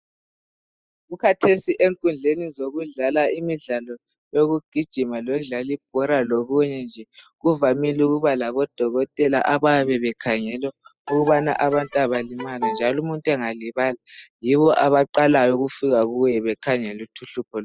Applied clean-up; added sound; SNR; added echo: classical method spectral subtraction.